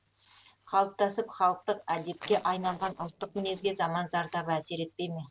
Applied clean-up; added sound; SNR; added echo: neural separator model SepFormer DNS4.